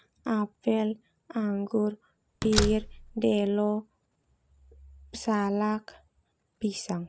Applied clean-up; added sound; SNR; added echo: none; Slam; 3 dB; none.